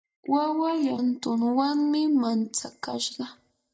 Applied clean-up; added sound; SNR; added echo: neural mask model DeepFilterNet 3.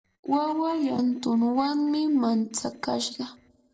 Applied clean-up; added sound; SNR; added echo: neural separator model SepFormer DNS4.